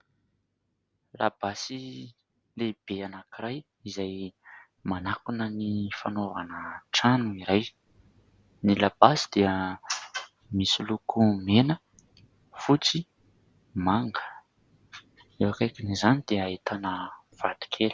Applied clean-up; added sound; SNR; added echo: none; none; none; none.